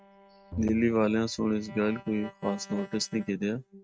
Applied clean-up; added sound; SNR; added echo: neural mask model RNNoise.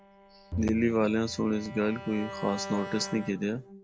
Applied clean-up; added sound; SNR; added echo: none; Bowed string instrument + Bowed string instrument; 11 dB; none.